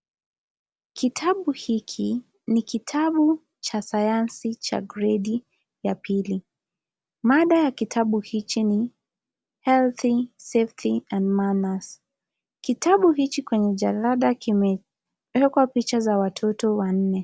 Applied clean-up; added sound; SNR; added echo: none; none; none; none.